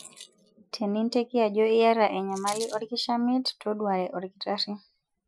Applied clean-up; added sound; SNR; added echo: classical method Wiener filter.